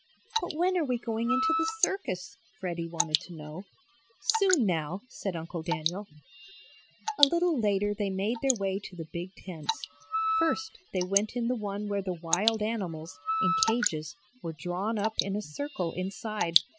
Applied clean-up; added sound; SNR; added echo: none; Wind instrument, woodwind instrument + Drip / Water; 3 dB; none.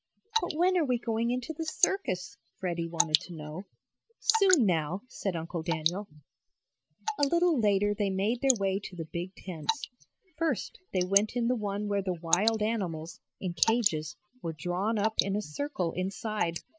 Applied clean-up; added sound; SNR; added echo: neural mask model Resemble Enhance denoiser.